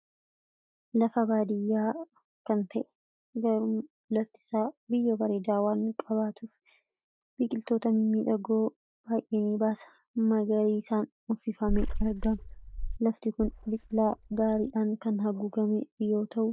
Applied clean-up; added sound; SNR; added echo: neural mask model DeepFilterNet 3.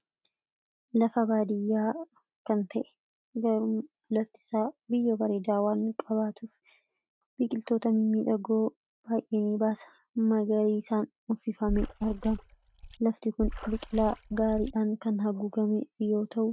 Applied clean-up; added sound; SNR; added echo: neural mask model RNNoise.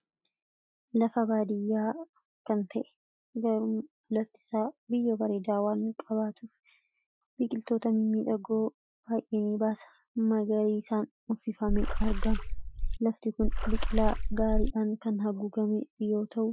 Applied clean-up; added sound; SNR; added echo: classical method Wiener filter.